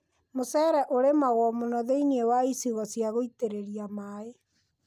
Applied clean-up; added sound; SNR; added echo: none; none; none; none.